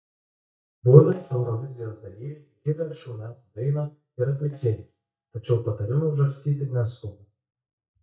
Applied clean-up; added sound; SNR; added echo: neural mask model DeepFilterNet 3.